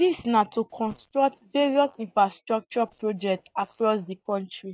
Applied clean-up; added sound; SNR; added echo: neural mask model DeepFilterNet 3.